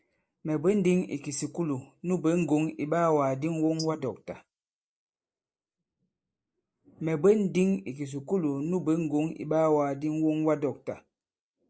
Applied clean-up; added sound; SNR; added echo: neural mask model Resemble Enhance denoiser.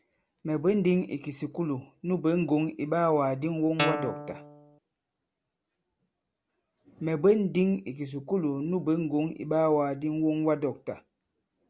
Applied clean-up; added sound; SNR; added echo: none; Guitar; 3 dB; none.